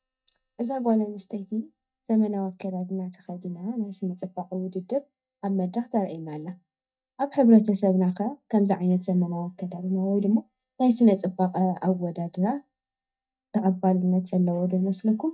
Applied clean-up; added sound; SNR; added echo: neural mask model DeepFilterNet 3.